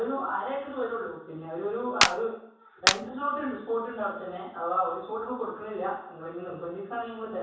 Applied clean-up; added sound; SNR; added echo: none; Clapping; -4 dB; reverberation time 0.7 s.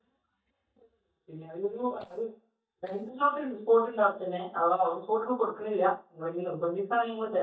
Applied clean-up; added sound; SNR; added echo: neural mask model DeepFilterNet 3.